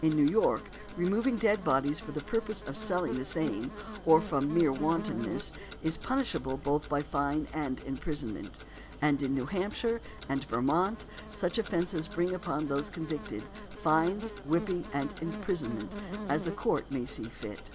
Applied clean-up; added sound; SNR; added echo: none; Buzz + Tick-tock; 12 dB; none.